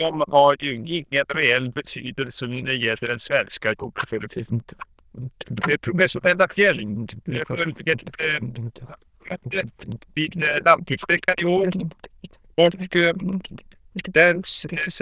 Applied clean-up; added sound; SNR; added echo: neural diffusion model UNIVERSE++.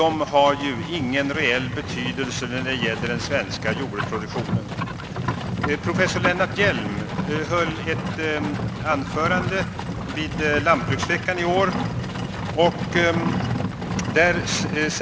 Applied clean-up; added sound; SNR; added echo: none; Livestock, farm animals, working animals; 3 dB; none.